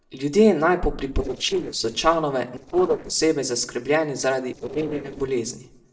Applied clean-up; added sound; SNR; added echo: neural separator model SepFormer DNS4.